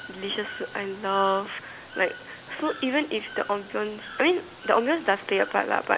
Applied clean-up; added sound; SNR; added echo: none; Water / Bird; 15 dB; none.